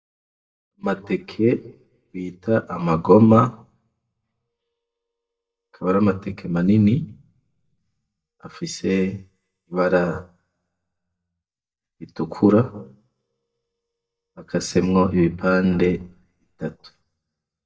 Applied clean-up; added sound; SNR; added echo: neural mask model DeepFilterNet 3.